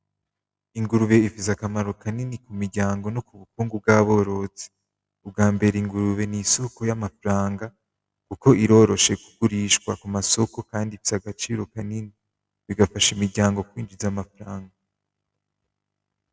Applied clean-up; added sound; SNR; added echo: none; none; none; none.